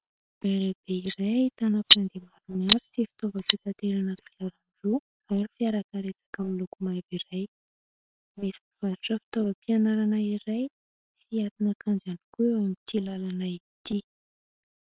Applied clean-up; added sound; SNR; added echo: neural separator model SepFormer WHAM!.